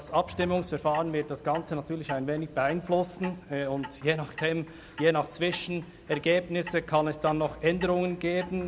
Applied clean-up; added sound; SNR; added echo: none; Clock; 17 dB; none.